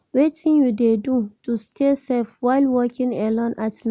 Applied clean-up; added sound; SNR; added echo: none; none; none; none.